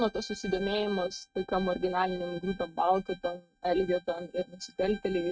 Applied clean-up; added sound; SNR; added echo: neural mask model RNNoise.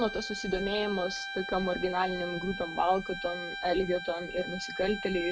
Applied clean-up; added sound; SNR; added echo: none; Bowed string instrument; 8 dB; none.